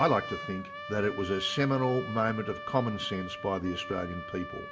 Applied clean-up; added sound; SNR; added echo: none; Trumpet; 10 dB; reverberation time 1.1 s.